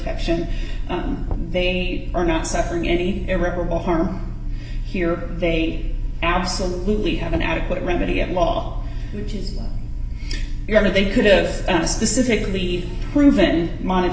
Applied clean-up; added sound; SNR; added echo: none; Knock; 18 dB; reverberation time 1.1 s.